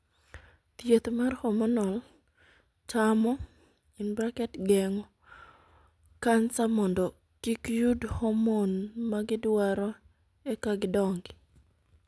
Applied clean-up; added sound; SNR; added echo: none; none; none; none.